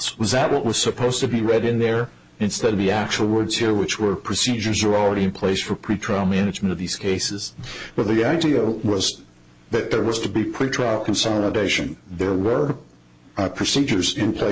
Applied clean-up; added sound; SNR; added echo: none; none; none; none.